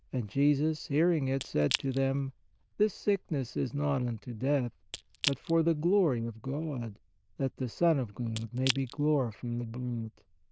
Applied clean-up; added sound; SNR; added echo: neural diffusion model UNIVERSE++.